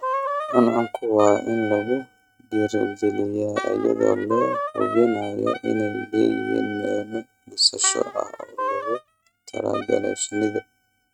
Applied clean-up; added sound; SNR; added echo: neural mask model RNNoise.